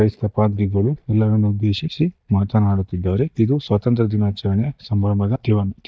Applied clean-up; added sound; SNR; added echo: neural mask model DeepFilterNet 3.